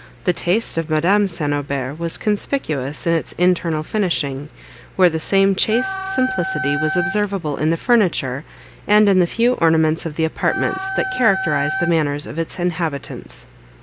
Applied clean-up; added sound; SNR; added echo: none; Wind instrument, woodwind instrument; 5 dB; none.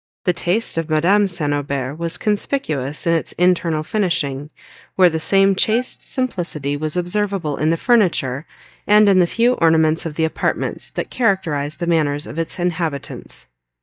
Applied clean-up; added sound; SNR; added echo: neural mask model DeepFilterNet 3.